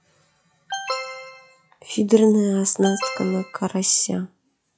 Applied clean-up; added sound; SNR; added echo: classical method log-MMSE.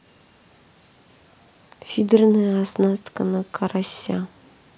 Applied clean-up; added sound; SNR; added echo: none; none; none; none.